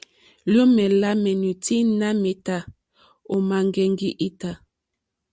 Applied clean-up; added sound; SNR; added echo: none; none; none; none.